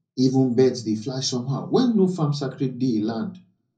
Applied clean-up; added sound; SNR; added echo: none; none; none; reverberation time 0.4 s.